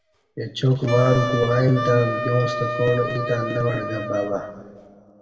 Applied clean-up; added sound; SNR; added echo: none; Wind instrument, woodwind instrument; 6 dB; reverberation time 2.0 s.